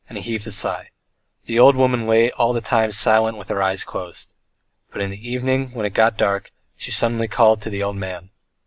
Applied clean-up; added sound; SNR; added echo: none; none; none; none.